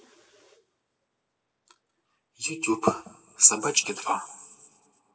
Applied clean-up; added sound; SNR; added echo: none; none; none; reverberation time 2.7 s.